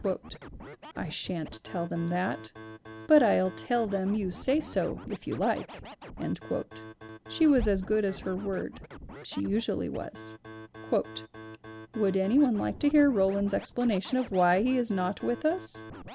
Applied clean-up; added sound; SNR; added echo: none; Scratching (performance technique); 16 dB; none.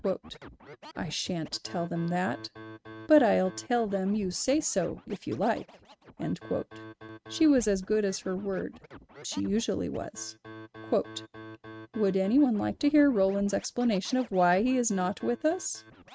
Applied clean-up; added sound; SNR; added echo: neural mask model RNNoise.